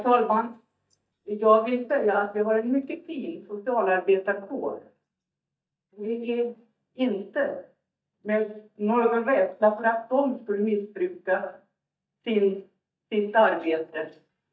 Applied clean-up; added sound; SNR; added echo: neural mask model DeepFilterNet 3.